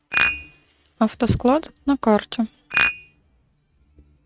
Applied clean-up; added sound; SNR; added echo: neural mask model RNNoise.